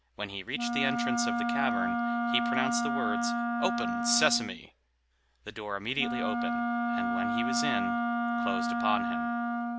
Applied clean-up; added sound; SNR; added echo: none; Wind instrument, woodwind instrument; -4 dB; none.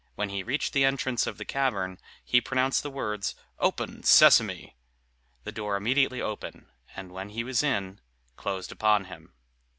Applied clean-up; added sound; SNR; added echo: none; none; none; none.